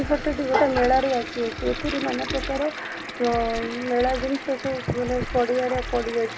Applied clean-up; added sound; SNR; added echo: none; Toilet flush + Scratching (performance technique); 10 dB; none.